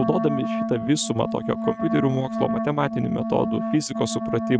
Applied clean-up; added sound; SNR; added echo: neural mask model RNNoise.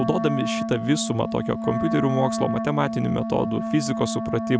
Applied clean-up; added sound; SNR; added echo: none; Wind instrument, woodwind instrument; 3 dB; none.